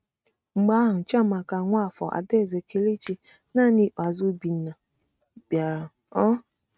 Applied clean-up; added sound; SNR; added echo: neural mask model RNNoise.